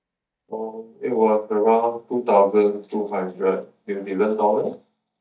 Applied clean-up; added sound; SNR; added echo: neural mask model DeepFilterNet 3.